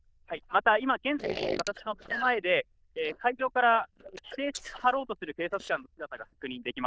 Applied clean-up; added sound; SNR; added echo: neural diffusion model UNIVERSE++.